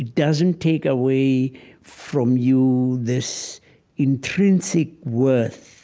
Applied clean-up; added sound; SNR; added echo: none; none; none; none.